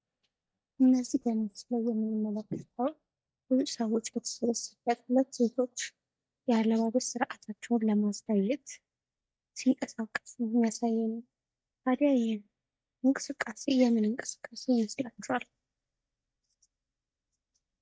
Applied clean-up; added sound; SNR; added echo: neural mask model DeepFilterNet 3.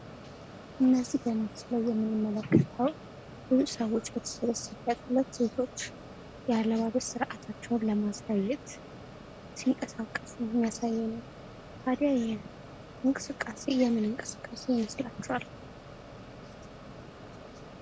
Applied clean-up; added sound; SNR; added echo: none; Mechanisms; 15 dB; none.